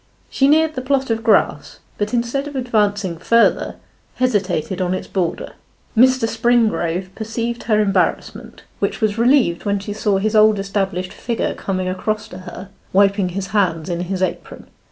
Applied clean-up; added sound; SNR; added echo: none; none; none; none.